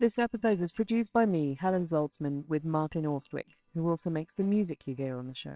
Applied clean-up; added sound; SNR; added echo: neural separator model SepFormer WHAMR!.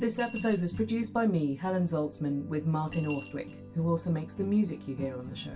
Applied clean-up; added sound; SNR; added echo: none; Coin (dropping) / Glass; 18 dB; reverberation time 0.2 s.